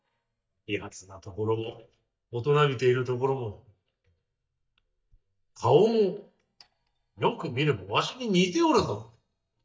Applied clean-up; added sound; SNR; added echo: neural mask model DeepFilterNet 3.